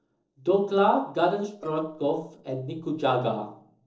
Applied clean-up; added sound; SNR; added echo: neural separator model SepFormer DNS4.